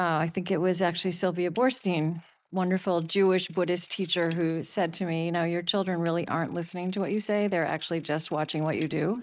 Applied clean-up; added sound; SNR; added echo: neural mask model Resemble Enhance denoiser.